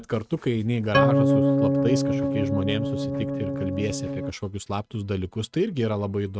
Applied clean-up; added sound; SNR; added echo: neural mask model RNNoise.